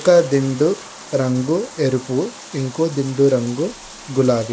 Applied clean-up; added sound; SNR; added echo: none; Bathtub (filling or washing); 18 dB; none.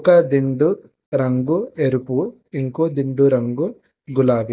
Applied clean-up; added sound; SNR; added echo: none; none; none; none.